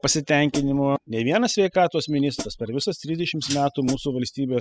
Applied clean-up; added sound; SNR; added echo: classical method spectral subtraction.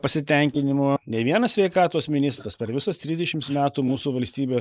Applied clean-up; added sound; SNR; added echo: neural mask model Resemble Enhance denoiser.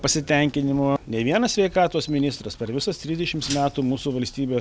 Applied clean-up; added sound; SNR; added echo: none; none; none; none.